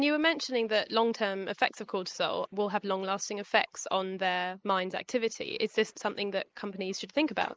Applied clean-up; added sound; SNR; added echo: neural mask model Resemble Enhance denoiser.